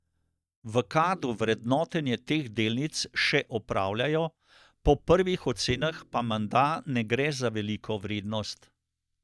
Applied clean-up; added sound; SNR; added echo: neural mask model DeepFilterNet 3.